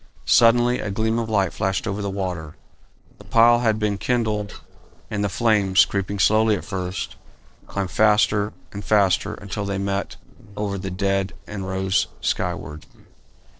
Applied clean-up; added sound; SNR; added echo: neural separator model SepFormer DNS4.